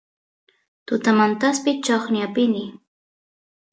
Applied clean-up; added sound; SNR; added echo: none; none; none; none.